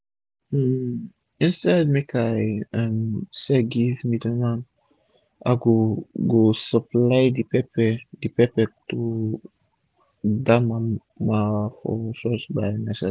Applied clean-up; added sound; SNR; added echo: none; none; none; none.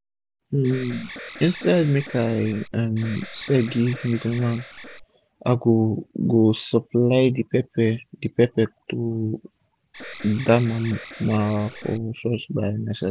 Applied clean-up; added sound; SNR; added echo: none; Alarm; 16 dB; none.